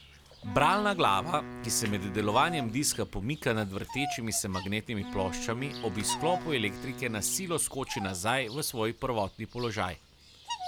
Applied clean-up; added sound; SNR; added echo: none; Wind instrument, woodwind instrument + Bird vocalization, bird call, bird song; 10 dB; none.